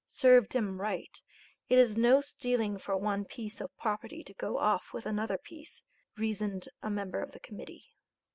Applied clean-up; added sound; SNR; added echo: none; none; none; none.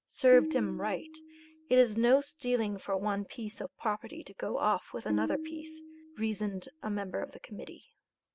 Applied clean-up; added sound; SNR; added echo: none; Tabla; 8 dB; none.